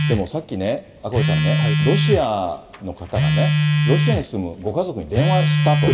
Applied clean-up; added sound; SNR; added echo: none; Telephone; -3 dB; reverberation time 1.3 s.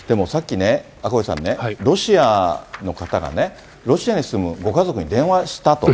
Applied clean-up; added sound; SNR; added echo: none; none; none; none.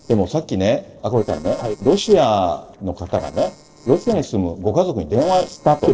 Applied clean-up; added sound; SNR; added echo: neural separator model SepFormer DNS4.